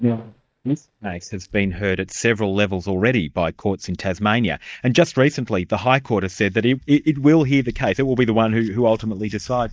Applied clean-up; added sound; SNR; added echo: neural mask model DeepFilterNet 3.